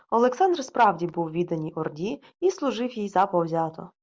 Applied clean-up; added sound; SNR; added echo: none; none; none; none.